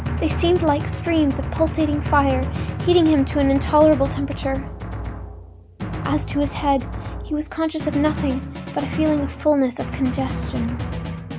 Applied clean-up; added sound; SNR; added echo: none; Drum; 5 dB; none.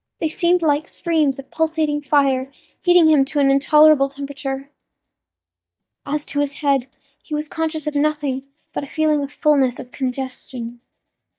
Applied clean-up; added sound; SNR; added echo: neural mask model DeepFilterNet 3.